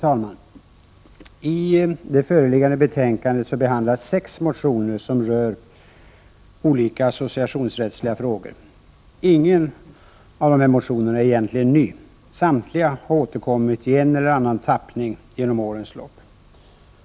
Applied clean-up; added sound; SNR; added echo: none; none; none; none.